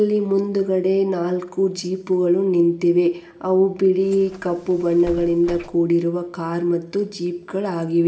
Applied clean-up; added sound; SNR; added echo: none; Bus; 19 dB; reverberation time 1.2 s.